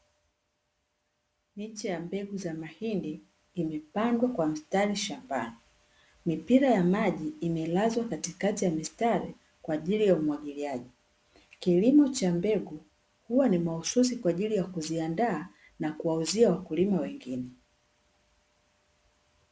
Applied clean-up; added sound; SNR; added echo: none; none; none; none.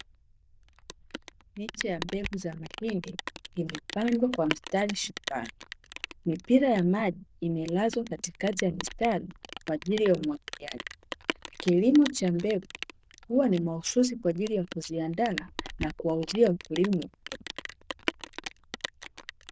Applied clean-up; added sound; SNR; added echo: neural diffusion model UNIVERSE++.